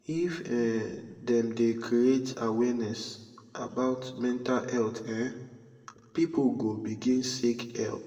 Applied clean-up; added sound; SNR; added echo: none; none; none; reverberation time 1.2 s.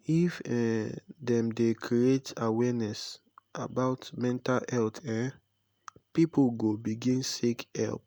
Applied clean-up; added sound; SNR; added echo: none; none; none; none.